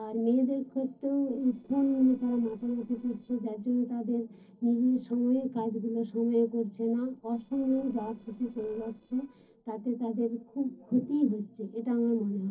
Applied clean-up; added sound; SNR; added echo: neural separator model SepFormer DNS4.